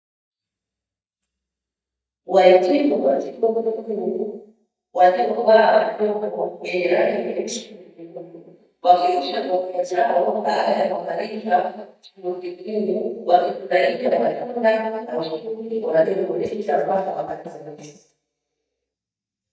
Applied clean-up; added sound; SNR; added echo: neural mask model DeepFilterNet 3.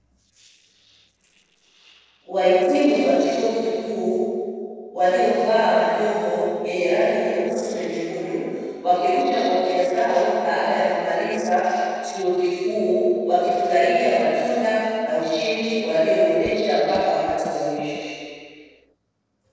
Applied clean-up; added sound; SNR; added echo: neural separator model SepFormer DNS4.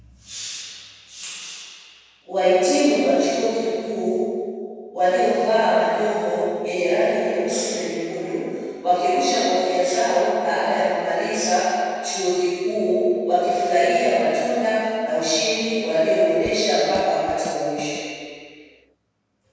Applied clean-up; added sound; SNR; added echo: none; Drum / Drum kit; 18 dB; reverberation time 2.2 s.